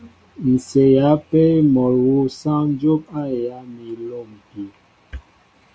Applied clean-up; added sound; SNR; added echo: none; none; none; none.